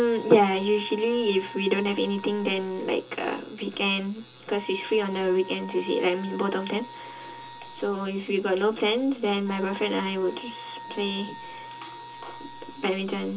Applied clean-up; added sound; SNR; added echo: none; Wind instrument, woodwind instrument; 16 dB; reverberation time 0.2 s.